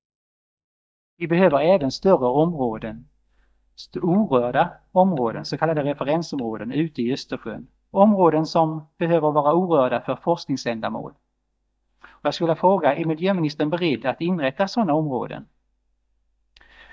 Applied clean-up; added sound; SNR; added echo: neural mask model DeepFilterNet 3.